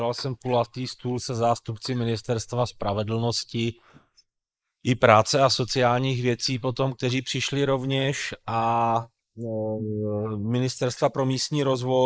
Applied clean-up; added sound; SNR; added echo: neural mask model Resemble Enhance denoiser.